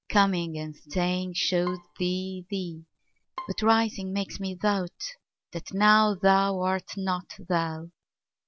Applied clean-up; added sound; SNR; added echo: none; Bowed string instrument; 19 dB; none.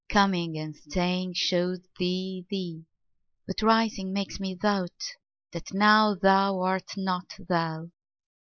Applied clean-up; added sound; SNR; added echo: neural mask model Resemble Enhance denoiser.